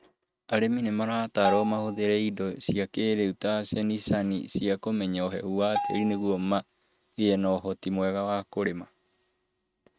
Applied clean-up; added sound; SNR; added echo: neural mask model RNNoise.